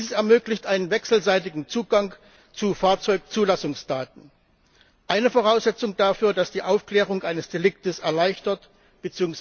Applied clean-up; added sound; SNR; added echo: none; none; none; none.